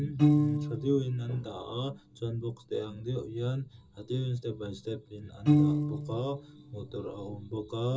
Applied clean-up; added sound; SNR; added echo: none; Piano; -2 dB; reverberation time 0.2 s.